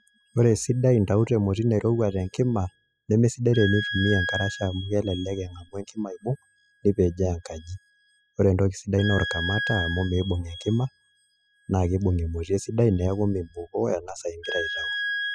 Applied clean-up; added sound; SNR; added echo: classical method spectral subtraction.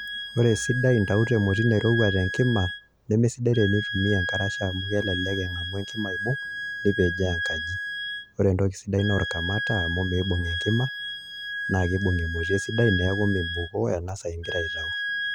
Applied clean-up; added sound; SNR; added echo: none; Wind instrument, woodwind instrument; 6 dB; none.